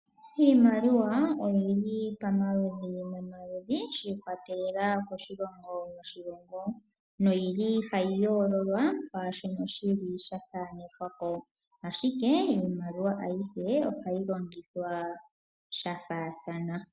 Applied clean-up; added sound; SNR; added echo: none; none; none; none.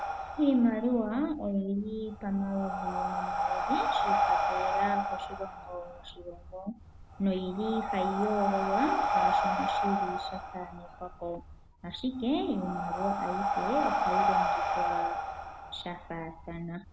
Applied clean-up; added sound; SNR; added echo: none; Breathing; -1 dB; none.